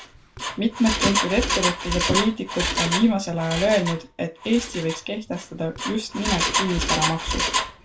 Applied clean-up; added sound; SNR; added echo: none; Engine; 2 dB; reverberation time 0.2 s.